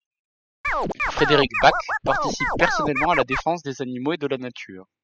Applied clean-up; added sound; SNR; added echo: classical method spectral subtraction.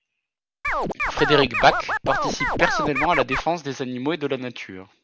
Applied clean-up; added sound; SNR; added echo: none; Scratching (performance technique); 0 dB; none.